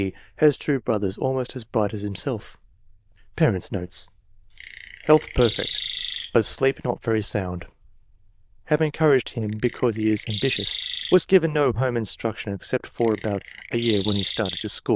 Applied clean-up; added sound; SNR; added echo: neural diffusion model UNIVERSE++.